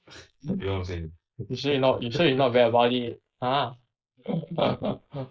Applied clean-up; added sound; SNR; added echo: neural mask model Resemble Enhance denoiser.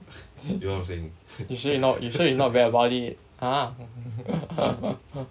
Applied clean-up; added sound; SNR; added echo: none; none; none; none.